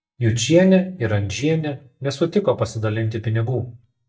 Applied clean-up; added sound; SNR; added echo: neural mask model DeepFilterNet 3.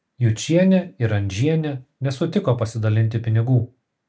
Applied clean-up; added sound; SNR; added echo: none; none; none; none.